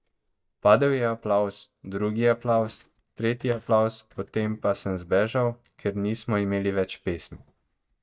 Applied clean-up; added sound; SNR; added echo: neural mask model DeepFilterNet 3.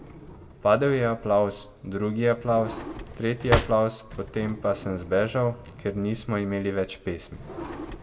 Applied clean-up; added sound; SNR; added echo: none; Drawer open or close; 10 dB; reverberation time 2.1 s.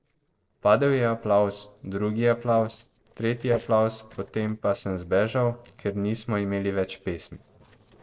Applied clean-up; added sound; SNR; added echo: neural separator model SepFormer DNS4.